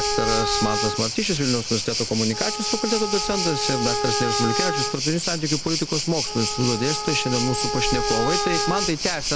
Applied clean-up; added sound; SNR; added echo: none; Wind instrument, woodwind instrument + Waves, surf; 0 dB; none.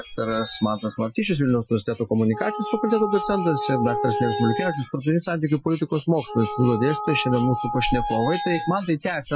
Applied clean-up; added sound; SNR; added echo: classical method Wiener filter.